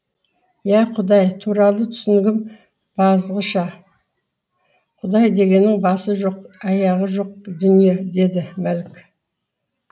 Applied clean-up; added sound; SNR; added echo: none; none; none; none.